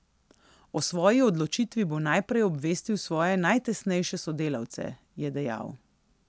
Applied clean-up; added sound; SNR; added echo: none; none; none; none.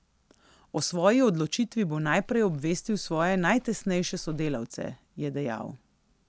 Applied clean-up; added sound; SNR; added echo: none; Livestock, farm animals, working animals; 16 dB; none.